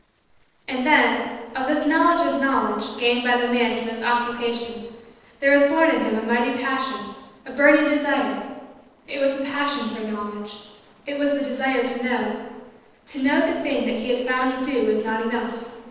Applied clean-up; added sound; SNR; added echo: neural separator model SepFormer DNS4.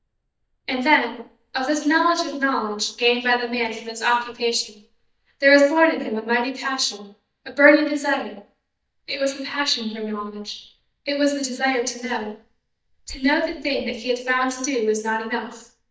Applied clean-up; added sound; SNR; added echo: neural mask model DeepFilterNet 3.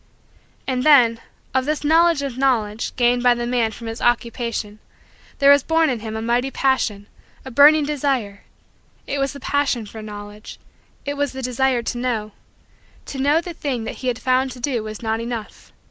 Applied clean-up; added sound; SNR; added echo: none; none; none; none.